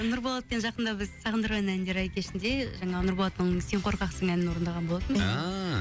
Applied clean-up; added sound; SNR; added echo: none; none; none; none.